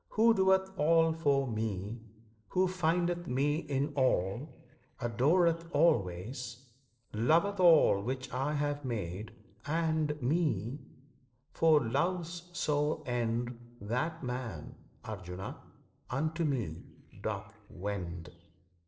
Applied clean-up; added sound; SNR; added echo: neural separator model SepFormer DNS4.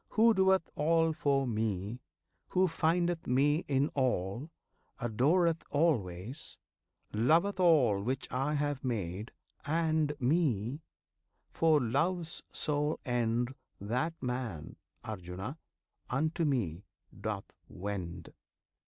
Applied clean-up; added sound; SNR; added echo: none; none; none; none.